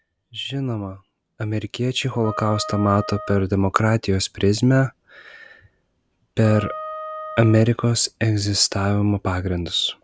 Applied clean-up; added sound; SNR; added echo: none; Wind instrument, woodwind instrument; 13 dB; none.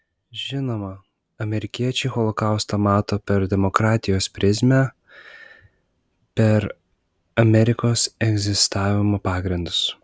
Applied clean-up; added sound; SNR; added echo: none; none; none; none.